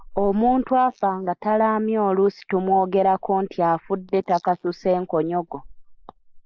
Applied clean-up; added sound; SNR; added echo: neural mask model Resemble Enhance denoiser.